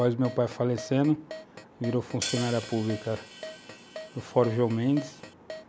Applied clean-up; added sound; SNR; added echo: none; Hi-hat + Keyboard (musical); 13 dB; none.